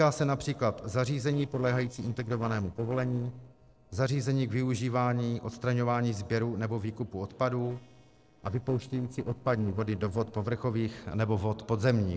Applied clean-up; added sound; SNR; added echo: neural separator model SepFormer DNS4.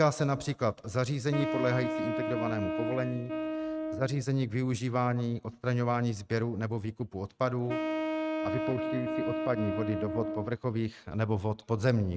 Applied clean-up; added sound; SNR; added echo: neural mask model RNNoise.